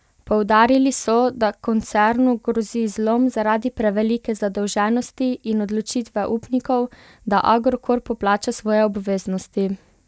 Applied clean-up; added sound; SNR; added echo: none; none; none; none.